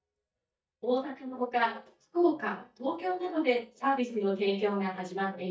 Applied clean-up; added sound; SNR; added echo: neural mask model DeepFilterNet 3.